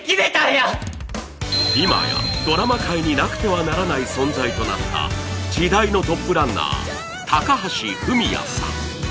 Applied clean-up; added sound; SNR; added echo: none; Door; 19 dB; none.